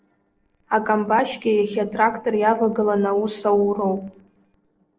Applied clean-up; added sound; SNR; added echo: neural separator model SepFormer DNS4.